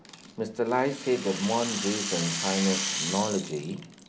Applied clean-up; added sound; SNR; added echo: none; Rattle; 5 dB; none.